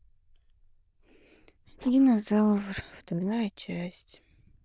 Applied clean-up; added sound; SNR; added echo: neural diffusion model UNIVERSE++.